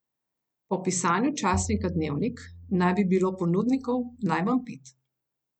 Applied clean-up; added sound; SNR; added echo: none; Bowed string instrument; 12 dB; none.